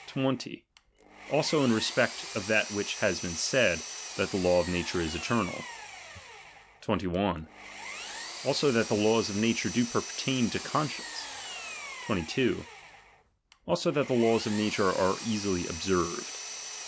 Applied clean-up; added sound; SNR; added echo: none; Power tool; 11 dB; none.